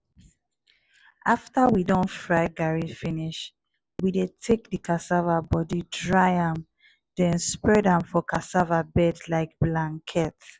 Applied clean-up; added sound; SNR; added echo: none; none; none; none.